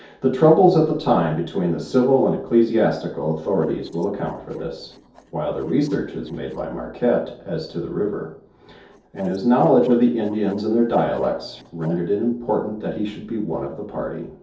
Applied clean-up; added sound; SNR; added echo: neural separator model SepFormer DNS4.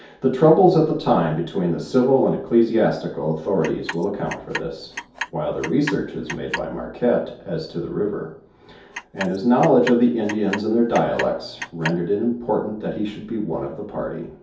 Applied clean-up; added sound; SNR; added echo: none; Clock; 13 dB; reverberation time 0.6 s.